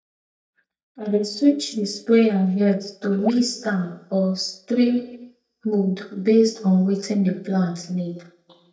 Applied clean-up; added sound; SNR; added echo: neural mask model DeepFilterNet 3.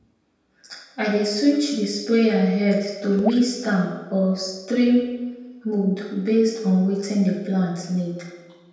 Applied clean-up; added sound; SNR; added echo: none; Raindrop / Drip; 10 dB; reverberation time 1.1 s.